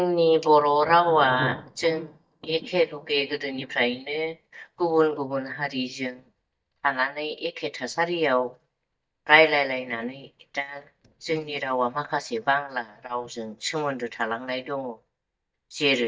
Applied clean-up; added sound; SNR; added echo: neural mask model DeepFilterNet 3.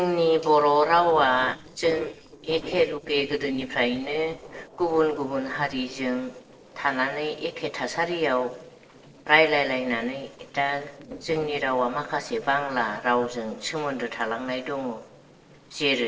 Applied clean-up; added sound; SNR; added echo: neural separator model SepFormer DNS4.